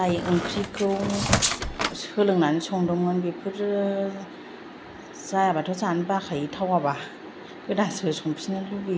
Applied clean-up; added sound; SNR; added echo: none; Squeak; 2 dB; none.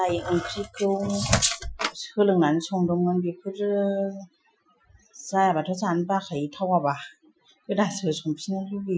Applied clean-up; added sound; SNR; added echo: classical method Wiener filter.